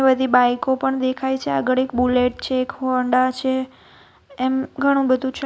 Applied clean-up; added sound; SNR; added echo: none; none; none; none.